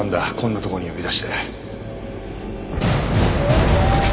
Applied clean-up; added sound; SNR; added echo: none; none; none; none.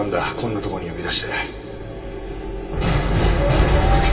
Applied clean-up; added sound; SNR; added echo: none; none; none; reverberation time 0.2 s.